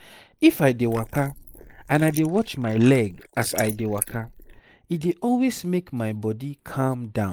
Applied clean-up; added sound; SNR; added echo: neural mask model Resemble Enhance denoiser.